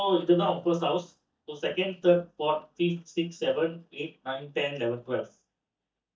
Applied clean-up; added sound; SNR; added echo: neural mask model DeepFilterNet 3.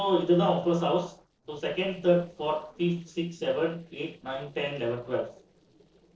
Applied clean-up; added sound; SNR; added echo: neural separator model SepFormer DNS4.